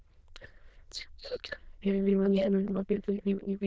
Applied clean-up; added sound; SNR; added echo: neural diffusion model UNIVERSE++.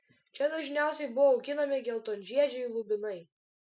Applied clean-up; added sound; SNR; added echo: none; none; none; none.